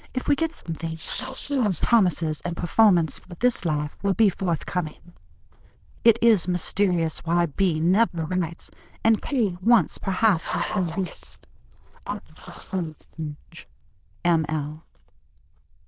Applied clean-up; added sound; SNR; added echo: neural diffusion model UNIVERSE++.